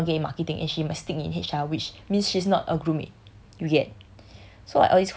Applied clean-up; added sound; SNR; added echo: none; none; none; none.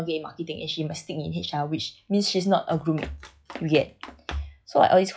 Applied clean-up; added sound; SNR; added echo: classical method log-MMSE.